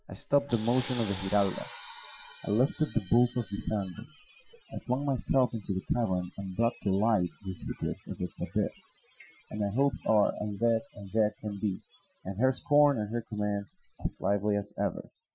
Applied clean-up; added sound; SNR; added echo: classical method Wiener filter.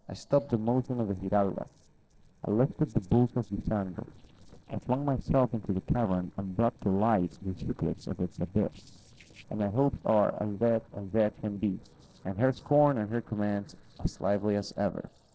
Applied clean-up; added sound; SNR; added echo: neural separator model SepFormer DNS4.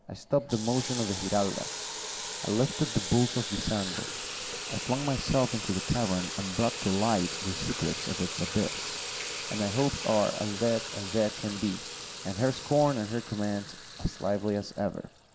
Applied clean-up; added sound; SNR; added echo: none; Sink (filling or washing) / Water tap, faucet; 7 dB; none.